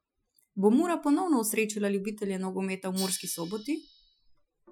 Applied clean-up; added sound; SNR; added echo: classical method Wiener filter.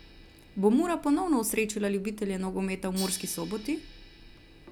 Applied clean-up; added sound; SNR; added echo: none; Crash cymbal + Subway, metro, underground; 18 dB; none.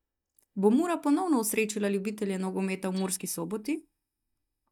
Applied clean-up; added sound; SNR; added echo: neural mask model DeepFilterNet 3.